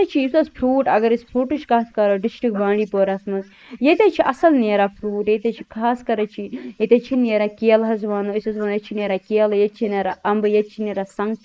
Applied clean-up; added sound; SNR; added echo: neural mask model Resemble Enhance denoiser.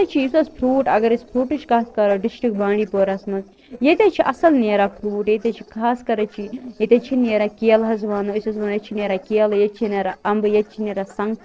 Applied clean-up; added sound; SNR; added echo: neural separator model SepFormer DNS4.